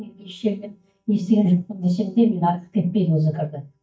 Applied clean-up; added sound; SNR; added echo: neural mask model DeepFilterNet 3.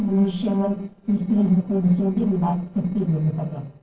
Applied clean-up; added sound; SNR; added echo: neural separator model SepFormer DNS4.